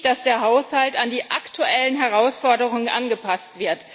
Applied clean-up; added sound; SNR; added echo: none; none; none; none.